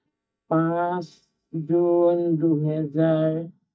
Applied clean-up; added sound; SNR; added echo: neural mask model DeepFilterNet 3.